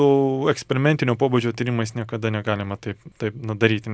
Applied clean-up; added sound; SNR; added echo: none; none; none; none.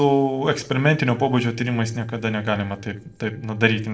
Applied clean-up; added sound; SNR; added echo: neural separator model SepFormer DNS4.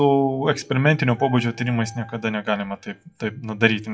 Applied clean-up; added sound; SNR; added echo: classical method WPE with log-MMSE.